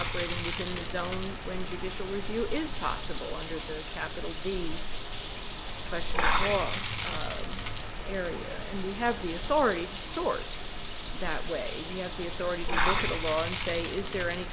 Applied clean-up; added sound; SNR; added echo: none; Bathtub (filling or washing) / Water; -1 dB; none.